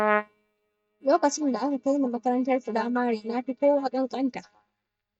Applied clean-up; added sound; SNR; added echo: neural mask model DeepFilterNet 3.